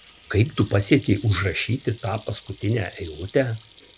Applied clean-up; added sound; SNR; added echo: none; Sink (filling or washing) / Hands; 20 dB; none.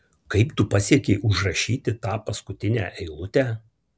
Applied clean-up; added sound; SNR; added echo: none; none; none; none.